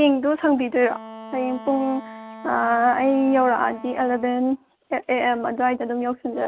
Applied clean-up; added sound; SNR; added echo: none; Wind instrument, woodwind instrument; 19 dB; none.